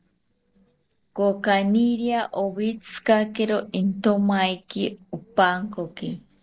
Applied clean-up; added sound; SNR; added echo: neural separator model SepFormer DNS4.